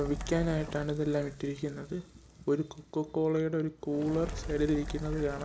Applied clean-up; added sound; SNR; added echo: none; Fire; 11 dB; none.